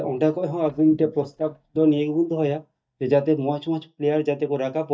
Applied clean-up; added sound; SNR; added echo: neural mask model DeepFilterNet 3.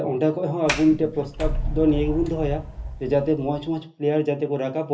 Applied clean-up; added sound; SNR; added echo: none; Sliding door; 6 dB; reverberation time 0.3 s.